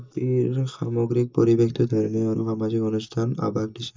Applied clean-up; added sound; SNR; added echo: neural mask model DeepFilterNet 3.